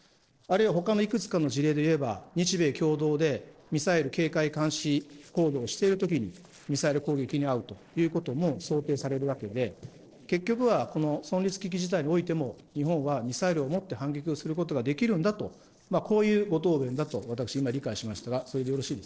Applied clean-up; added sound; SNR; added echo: neural separator model SepFormer DNS4.